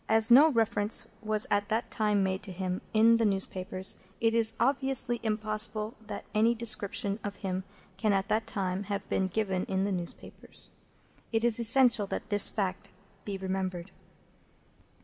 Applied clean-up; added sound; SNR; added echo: none; none; none; none.